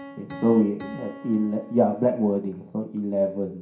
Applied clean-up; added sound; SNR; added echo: none; Piano; 19 dB; reverberation time 0.5 s.